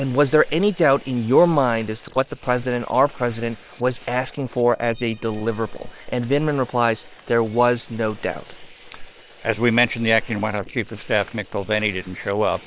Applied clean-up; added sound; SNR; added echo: neural separator model SepFormer WHAM!.